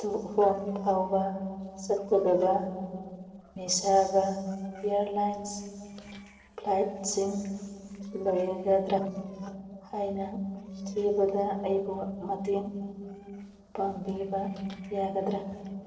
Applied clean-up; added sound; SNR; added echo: neural separator model SepFormer DNS4.